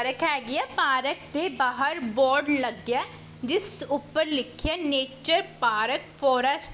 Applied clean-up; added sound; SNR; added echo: none; none; none; none.